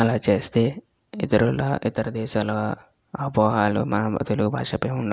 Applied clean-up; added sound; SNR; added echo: none; none; none; none.